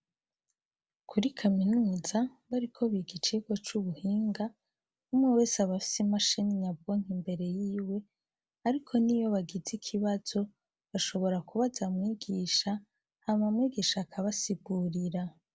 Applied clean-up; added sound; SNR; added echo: none; none; none; none.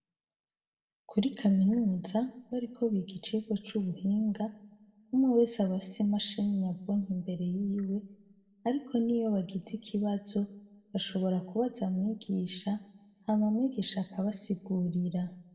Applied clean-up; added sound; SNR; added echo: none; none; none; reverberation time 0.7 s.